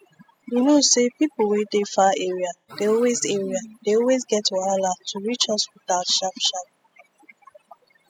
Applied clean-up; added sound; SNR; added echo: classical method spectral subtraction.